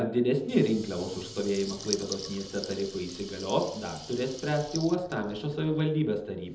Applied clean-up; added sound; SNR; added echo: none; Water tap, faucet / Liquid; 14 dB; reverberation time 0.8 s.